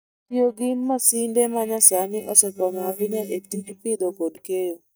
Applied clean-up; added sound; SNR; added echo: neural mask model DeepFilterNet 3.